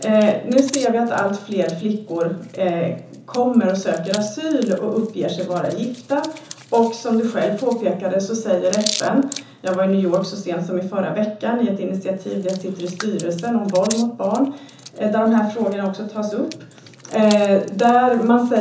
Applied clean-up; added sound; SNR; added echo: none; Hands; 17 dB; reverberation time 0.7 s.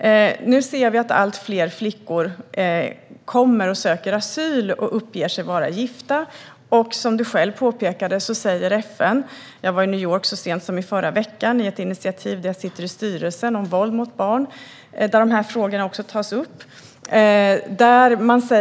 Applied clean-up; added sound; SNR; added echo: none; none; none; none.